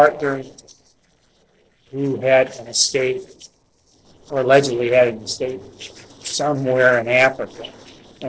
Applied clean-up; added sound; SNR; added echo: neural separator model SepFormer DNS4.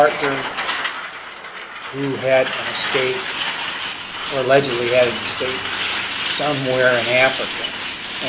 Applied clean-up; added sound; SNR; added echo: none; Truck; 4 dB; reverberation time 0.5 s.